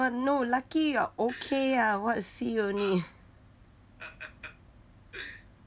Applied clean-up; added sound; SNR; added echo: none; none; none; none.